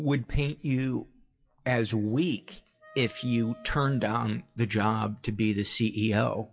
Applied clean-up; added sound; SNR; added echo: classical method WPE with log-MMSE.